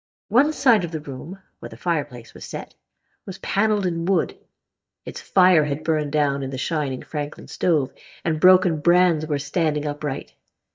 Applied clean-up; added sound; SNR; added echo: neural mask model DeepFilterNet 3.